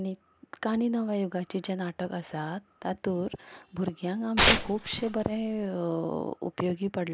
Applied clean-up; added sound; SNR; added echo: none; Tearing; -5 dB; none.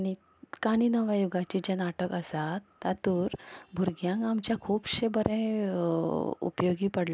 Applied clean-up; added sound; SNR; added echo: none; none; none; none.